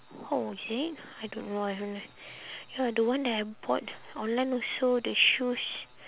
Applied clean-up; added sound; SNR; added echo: none; none; none; none.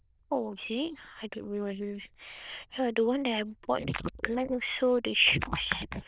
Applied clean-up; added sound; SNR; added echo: neural diffusion model UNIVERSE++.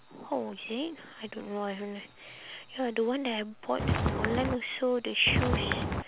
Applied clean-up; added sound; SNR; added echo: none; Walk, footsteps; -4 dB; none.